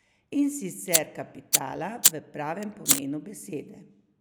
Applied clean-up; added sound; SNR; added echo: none; Fire; -5 dB; none.